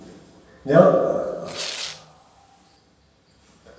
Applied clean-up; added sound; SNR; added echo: none; Tearing; 13 dB; reverberation time 1.2 s.